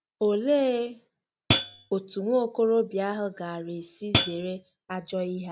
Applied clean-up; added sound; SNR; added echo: none; Hi-hat; -2 dB; none.